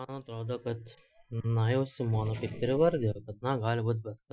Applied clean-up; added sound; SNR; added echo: classical method Wiener filter.